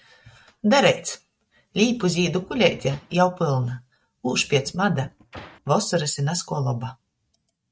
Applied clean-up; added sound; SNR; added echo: neural mask model RNNoise.